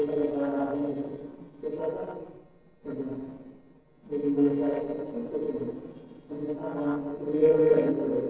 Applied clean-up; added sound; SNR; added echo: neural separator model SepFormer DNS4.